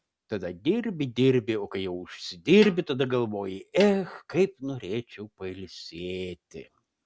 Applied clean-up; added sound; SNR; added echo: none; Snare drum; 13 dB; none.